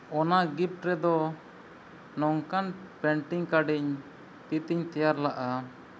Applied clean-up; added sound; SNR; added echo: none; none; none; none.